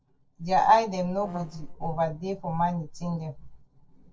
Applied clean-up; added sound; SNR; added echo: neural separator model SepFormer DNS4.